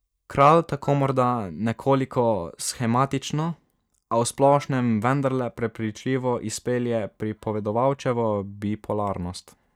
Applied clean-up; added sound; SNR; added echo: neural mask model DeepFilterNet 3.